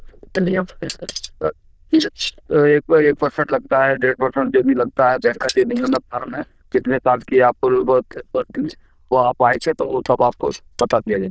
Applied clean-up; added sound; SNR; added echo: neural diffusion model UNIVERSE++.